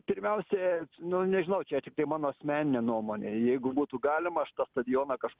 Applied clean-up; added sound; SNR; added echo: none; none; none; none.